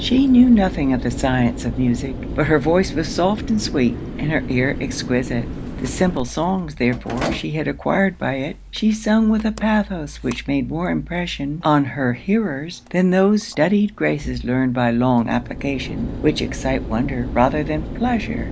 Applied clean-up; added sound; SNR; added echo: none; Mechanical fan; 10 dB; none.